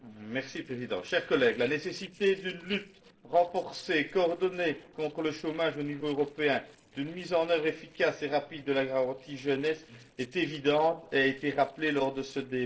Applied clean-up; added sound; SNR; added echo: neural separator model SepFormer DNS4.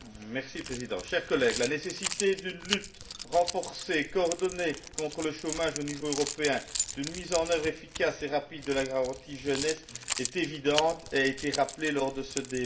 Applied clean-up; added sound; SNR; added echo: none; Keys jangling; 8 dB; reverberation time 0.5 s.